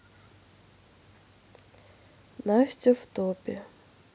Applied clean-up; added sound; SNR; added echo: none; none; none; none.